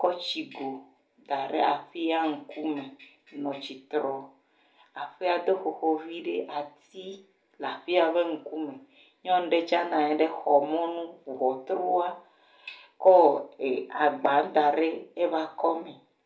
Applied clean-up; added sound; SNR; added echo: none; none; none; reverberation time 0.3 s.